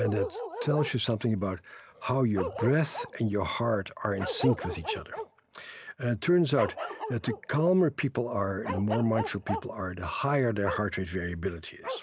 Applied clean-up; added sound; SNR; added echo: none; Bark; 9 dB; none.